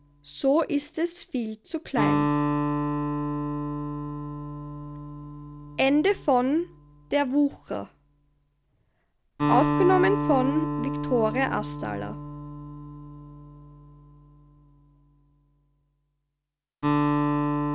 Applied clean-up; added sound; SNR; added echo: none; Acoustic guitar; 1 dB; none.